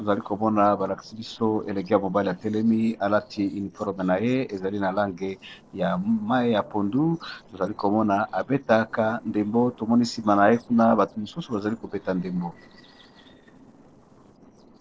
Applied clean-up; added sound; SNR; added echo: neural separator model SepFormer DNS4.